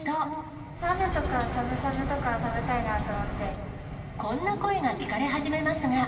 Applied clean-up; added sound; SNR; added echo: none; Chink, clink; 17 dB; reverberation time 2.4 s.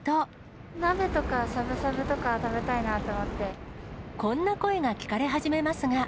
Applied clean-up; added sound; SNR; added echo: none; none; none; none.